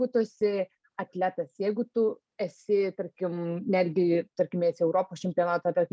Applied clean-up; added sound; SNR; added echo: none; none; none; none.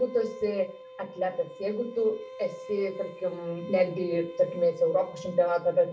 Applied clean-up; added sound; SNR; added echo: none; Bowed string instrument; 15 dB; reverberation time 0.3 s.